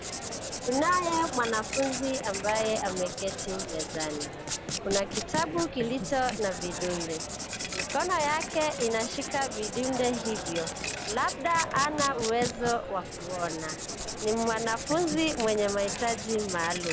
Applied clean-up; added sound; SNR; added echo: none; Coin (dropping) + Writing; 5 dB; none.